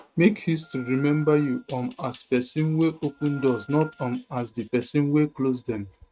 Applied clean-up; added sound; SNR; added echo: neural mask model RNNoise.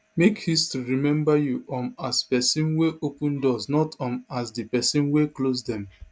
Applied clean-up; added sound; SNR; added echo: none; none; none; none.